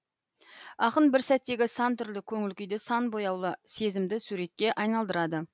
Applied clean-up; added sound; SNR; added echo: none; none; none; none.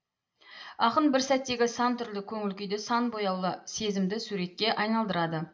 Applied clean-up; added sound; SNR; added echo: none; none; none; reverberation time 0.5 s.